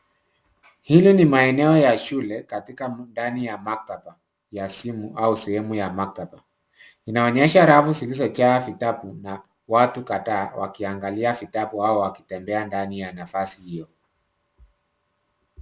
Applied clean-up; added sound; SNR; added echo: none; none; none; none.